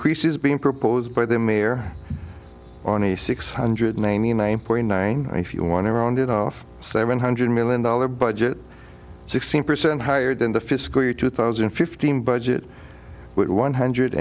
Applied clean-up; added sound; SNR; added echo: none; none; none; none.